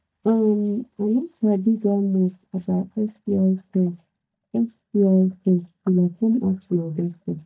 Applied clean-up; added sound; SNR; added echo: neural mask model DeepFilterNet 3.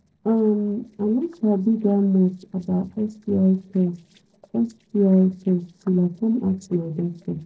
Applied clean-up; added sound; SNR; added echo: neural separator model SepFormer DNS4.